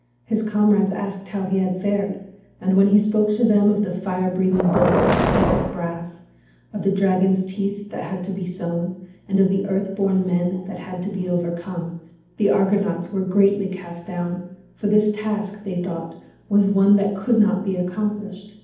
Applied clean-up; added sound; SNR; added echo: none; Boom; -1 dB; reverberation time 0.8 s.